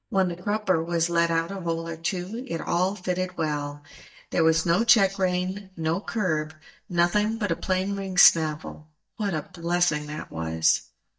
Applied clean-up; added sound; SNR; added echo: neural mask model DeepFilterNet 3.